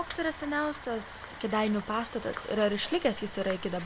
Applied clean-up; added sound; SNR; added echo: none; Rain; 17 dB; none.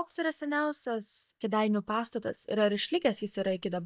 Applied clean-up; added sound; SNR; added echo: neural mask model DeepFilterNet 3.